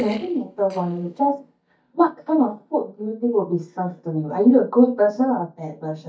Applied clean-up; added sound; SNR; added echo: neural mask model DeepFilterNet 3.